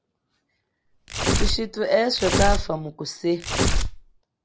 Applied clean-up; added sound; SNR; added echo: none; Tearing; -3 dB; none.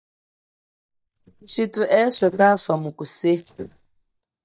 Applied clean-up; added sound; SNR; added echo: neural mask model DeepFilterNet 3.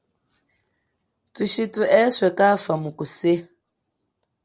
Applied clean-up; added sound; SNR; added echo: none; none; none; none.